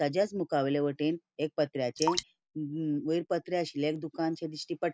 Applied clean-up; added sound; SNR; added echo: none; Drip; 9 dB; none.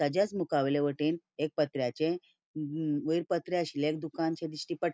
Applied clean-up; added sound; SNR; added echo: none; none; none; none.